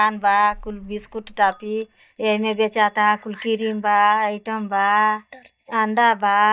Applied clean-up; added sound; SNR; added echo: neural mask model DeepFilterNet 3.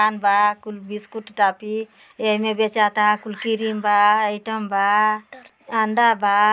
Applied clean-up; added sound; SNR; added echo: none; none; none; none.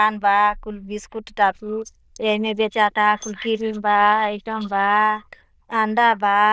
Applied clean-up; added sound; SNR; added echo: neural diffusion model UNIVERSE++.